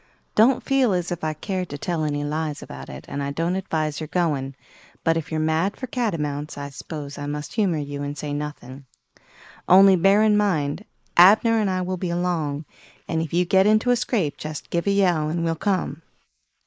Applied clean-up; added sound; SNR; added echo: neural mask model Resemble Enhance denoiser.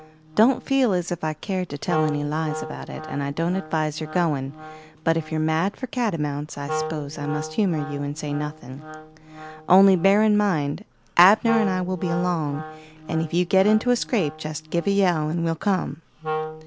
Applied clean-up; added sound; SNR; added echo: none; Wind instrument, woodwind instrument; 12 dB; none.